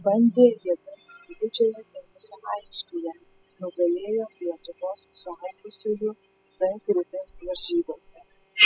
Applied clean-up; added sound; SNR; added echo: classical method spectral subtraction.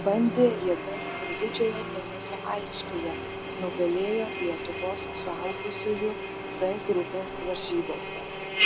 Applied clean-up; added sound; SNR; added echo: none; Drill; -4 dB; none.